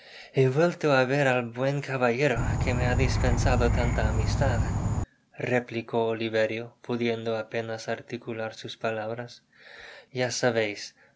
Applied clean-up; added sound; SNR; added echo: none; Insect; -3 dB; none.